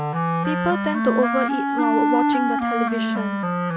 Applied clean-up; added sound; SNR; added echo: none; Wind instrument, woodwind instrument; -4 dB; none.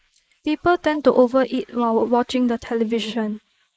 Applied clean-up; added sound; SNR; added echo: neural mask model Resemble Enhance denoiser.